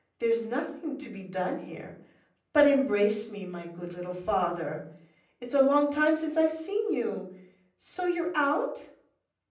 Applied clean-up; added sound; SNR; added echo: none; none; none; reverberation time 0.6 s.